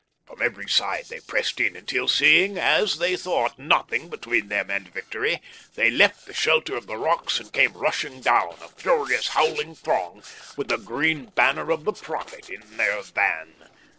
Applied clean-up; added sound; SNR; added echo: neural separator model SepFormer DNS4.